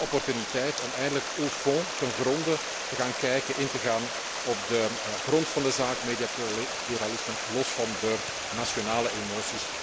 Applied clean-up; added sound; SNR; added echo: none; Stream; 3 dB; none.